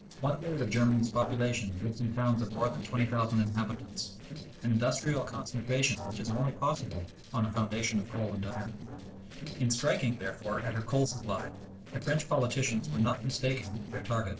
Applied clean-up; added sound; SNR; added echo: neural separator model SepFormer DNS4.